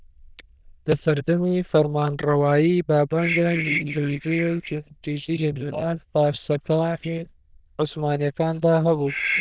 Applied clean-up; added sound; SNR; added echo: neural diffusion model UNIVERSE++.